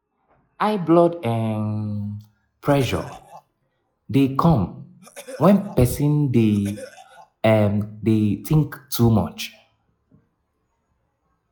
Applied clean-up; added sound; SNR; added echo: classical method log-MMSE.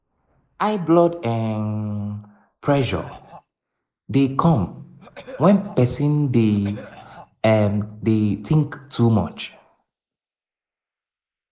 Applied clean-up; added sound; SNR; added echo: neural mask model Resemble Enhance denoiser.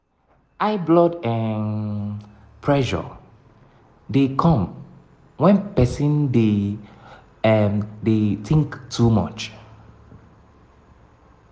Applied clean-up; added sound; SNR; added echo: none; none; none; none.